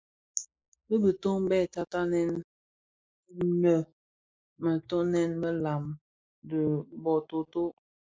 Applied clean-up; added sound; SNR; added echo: neural mask model Resemble Enhance denoiser.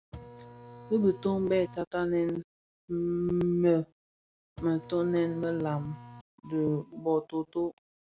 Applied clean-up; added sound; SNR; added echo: none; Printer; 17 dB; none.